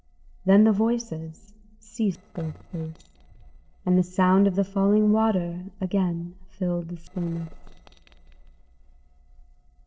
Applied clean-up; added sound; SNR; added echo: neural separator model SepFormer DNS4.